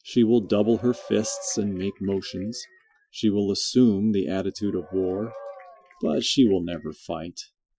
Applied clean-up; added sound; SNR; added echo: classical method Wiener filter.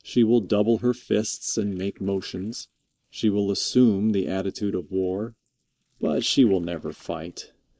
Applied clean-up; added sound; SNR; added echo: neural mask model Resemble Enhance denoiser.